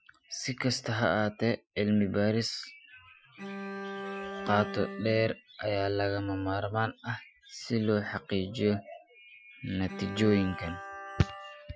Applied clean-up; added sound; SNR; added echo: classical method Wiener filter.